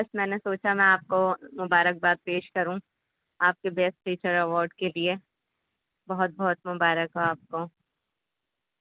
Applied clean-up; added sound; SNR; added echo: none; none; none; none.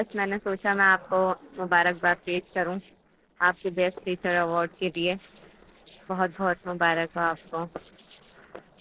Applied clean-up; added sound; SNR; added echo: neural separator model SepFormer DNS4.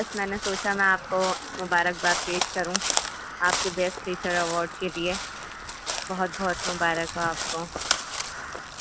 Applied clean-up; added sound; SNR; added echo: none; Crow; 4 dB; none.